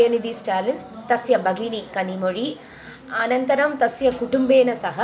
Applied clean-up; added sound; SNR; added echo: none; none; none; none.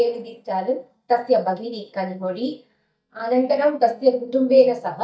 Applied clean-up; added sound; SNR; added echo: neural mask model DeepFilterNet 3.